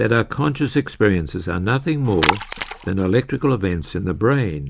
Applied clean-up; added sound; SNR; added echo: none; Splash, splatter; 4 dB; none.